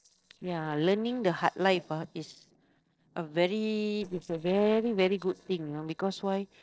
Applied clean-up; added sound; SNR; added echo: neural separator model SepFormer DNS4.